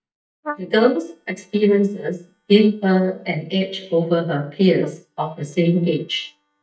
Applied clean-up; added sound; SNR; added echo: neural mask model DeepFilterNet 3.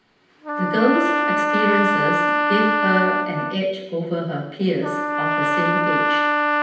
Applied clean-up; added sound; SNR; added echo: none; Trumpet; -3 dB; reverberation time 0.9 s.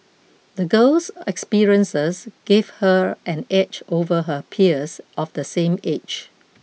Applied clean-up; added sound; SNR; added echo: none; none; none; none.